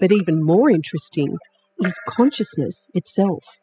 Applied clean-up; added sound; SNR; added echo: classical method spectral subtraction.